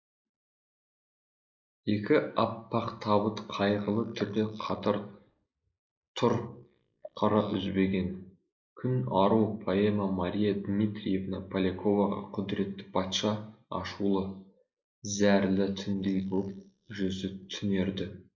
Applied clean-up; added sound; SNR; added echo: neural mask model Resemble Enhance denoiser.